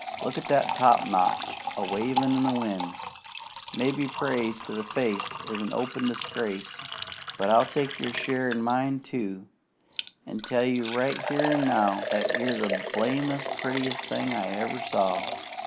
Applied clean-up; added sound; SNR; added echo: none; Liquid; 5 dB; none.